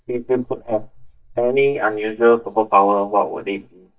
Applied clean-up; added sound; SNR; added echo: neural mask model DeepFilterNet 3.